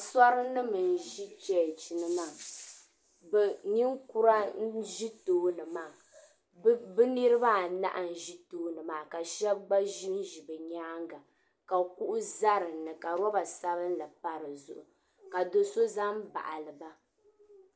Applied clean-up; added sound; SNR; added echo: none; none; none; none.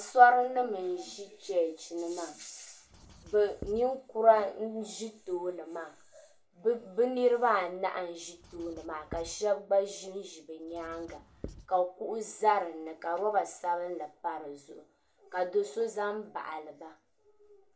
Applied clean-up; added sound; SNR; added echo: none; Writing; 18 dB; reverberation time 0.2 s.